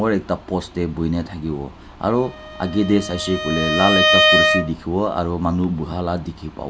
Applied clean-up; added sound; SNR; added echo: none; Bowed string instrument; -1 dB; none.